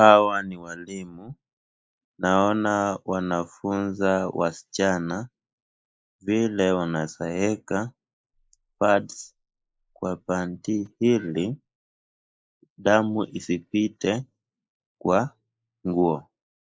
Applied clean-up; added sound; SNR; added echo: neural mask model Resemble Enhance denoiser.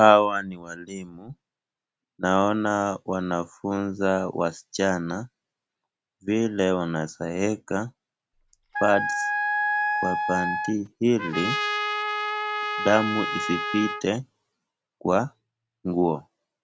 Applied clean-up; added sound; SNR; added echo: none; Trumpet + Wind instrument, woodwind instrument; 2 dB; none.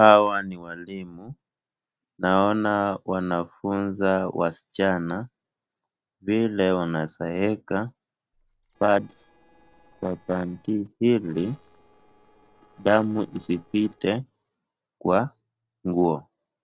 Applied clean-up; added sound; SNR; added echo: neural separator model SepFormer DNS4.